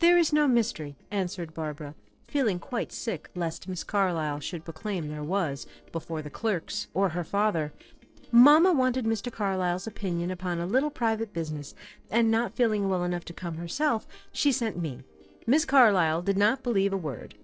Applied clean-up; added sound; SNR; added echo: neural separator model SepFormer DNS4.